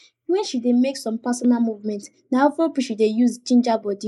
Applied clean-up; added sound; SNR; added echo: neural mask model Resemble Enhance denoiser.